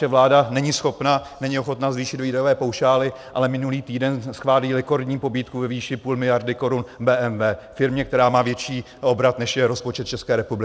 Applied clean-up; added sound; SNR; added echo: none; none; none; none.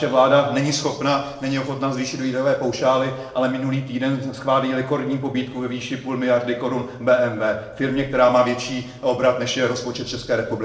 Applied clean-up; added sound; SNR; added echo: none; none; none; reverberation time 0.8 s.